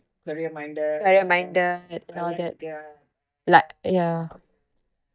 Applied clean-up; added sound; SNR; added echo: neural mask model DeepFilterNet 3.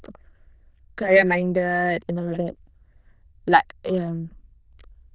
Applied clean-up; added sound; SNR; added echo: neural diffusion model UNIVERSE++.